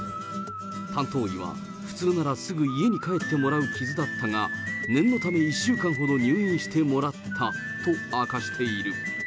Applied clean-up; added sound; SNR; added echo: none; none; none; none.